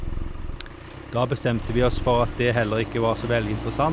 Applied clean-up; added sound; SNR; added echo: none; Accelerating, revving, vroom + Purr; 6 dB; none.